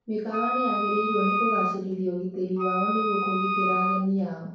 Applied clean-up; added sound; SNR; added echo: none; Wind instrument, woodwind instrument; 0 dB; reverberation time 0.6 s.